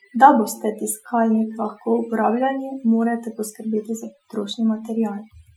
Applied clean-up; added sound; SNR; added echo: classical method Wiener filter.